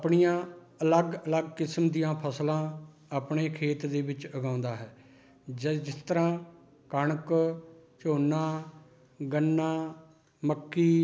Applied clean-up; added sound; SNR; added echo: none; none; none; none.